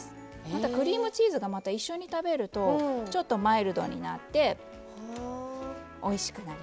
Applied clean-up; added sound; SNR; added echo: none; none; none; none.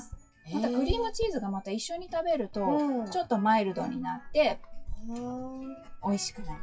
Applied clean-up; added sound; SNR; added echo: classical method WPE with log-MMSE.